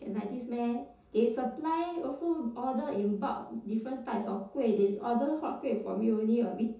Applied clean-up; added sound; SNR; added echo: none; none; none; reverberation time 0.6 s.